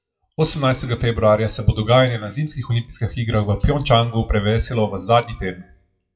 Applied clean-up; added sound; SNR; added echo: classical method WPE with log-MMSE.